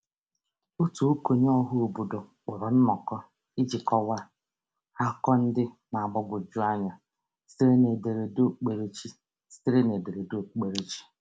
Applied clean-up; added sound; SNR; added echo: none; none; none; none.